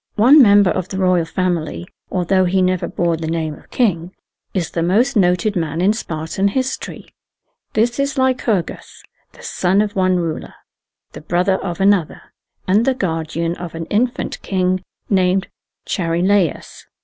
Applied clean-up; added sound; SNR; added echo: none; none; none; none.